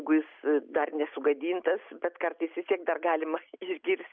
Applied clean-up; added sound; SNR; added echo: none; none; none; none.